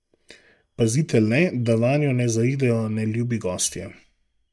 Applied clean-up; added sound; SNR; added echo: neural mask model DeepFilterNet 3.